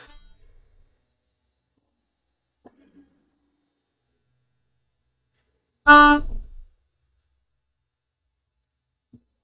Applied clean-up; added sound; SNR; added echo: neural mask model DeepFilterNet 3.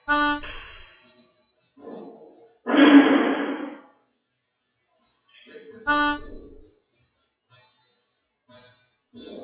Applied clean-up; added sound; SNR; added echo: classical method WPE with log-MMSE.